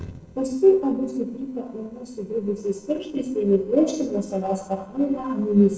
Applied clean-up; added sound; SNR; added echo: neural separator model SepFormer DNS4.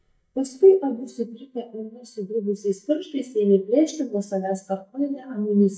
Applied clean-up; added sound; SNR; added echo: neural mask model DeepFilterNet 3.